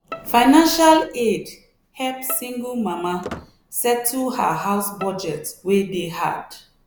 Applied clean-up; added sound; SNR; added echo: none; Bowed string instrument + Squeak; 20 dB; none.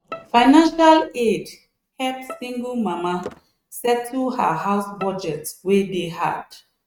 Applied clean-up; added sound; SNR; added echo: neural mask model RNNoise.